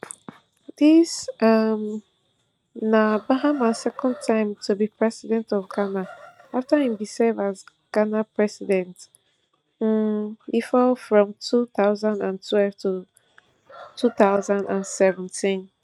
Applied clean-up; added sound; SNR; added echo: neural mask model RNNoise.